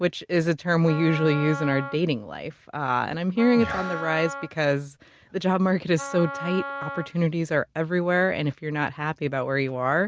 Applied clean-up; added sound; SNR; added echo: none; Wind instrument, woodwind instrument; 11 dB; none.